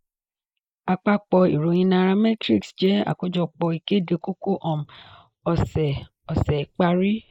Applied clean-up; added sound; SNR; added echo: neural mask model Resemble Enhance denoiser.